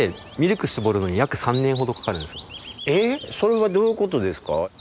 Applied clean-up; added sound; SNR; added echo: none; Bird vocalization, bird call, bird song; 17 dB; none.